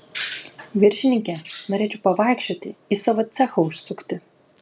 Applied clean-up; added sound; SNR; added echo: none; none; none; none.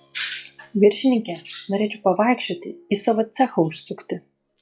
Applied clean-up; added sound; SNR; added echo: classical method log-MMSE.